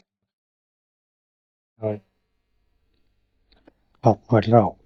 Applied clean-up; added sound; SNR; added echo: neural mask model DeepFilterNet 3.